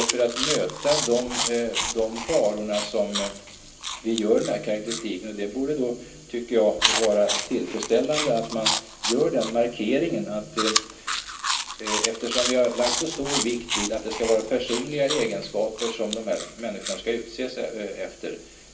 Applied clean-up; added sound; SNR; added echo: none; Chewing, mastication; 5 dB; reverberation time 0.3 s.